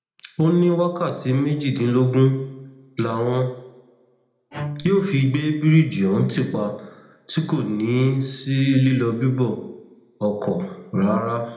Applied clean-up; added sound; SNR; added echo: none; Bowed string instrument; 14 dB; reverberation time 0.7 s.